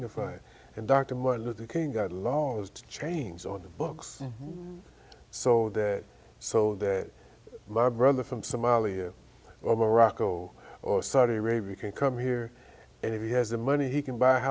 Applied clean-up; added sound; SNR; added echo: none; none; none; none.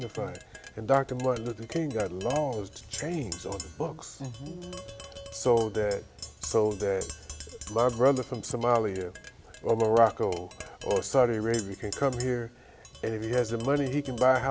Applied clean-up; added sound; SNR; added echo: none; Tap; 15 dB; none.